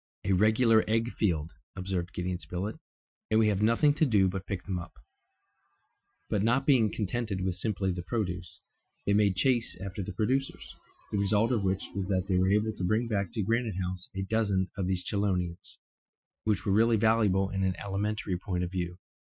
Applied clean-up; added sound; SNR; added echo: classical method Wiener filter.